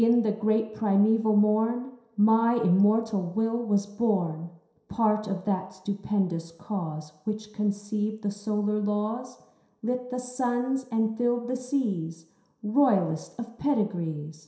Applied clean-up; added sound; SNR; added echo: none; none; none; reverberation time 0.7 s.